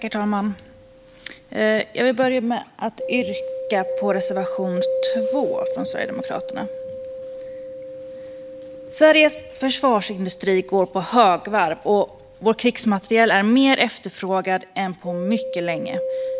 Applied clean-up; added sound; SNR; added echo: none; Mallet percussion; 8 dB; none.